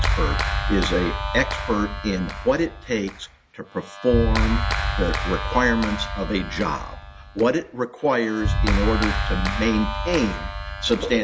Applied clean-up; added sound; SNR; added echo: none; Clapping; 1 dB; none.